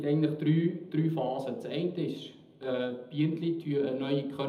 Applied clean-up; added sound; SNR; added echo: none; none; none; reverberation time 0.8 s.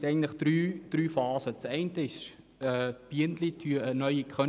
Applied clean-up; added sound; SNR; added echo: none; none; none; none.